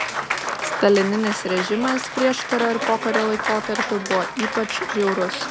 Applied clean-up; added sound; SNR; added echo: none; Applause; 4 dB; none.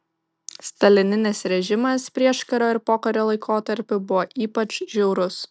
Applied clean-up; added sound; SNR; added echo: none; none; none; none.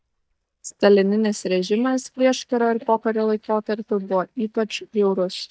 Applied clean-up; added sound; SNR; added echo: neural mask model DeepFilterNet 3.